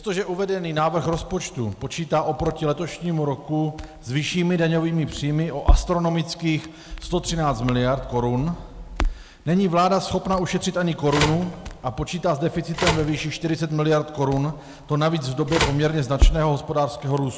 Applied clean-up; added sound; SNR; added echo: none; Telephone + Crackle; 5 dB; none.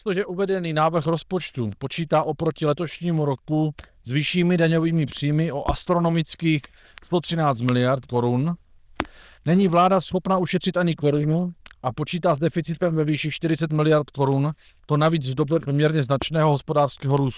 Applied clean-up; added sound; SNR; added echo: neural diffusion model UNIVERSE++.